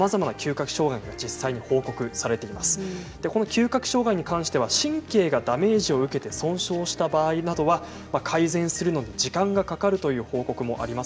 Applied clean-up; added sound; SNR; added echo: none; none; none; none.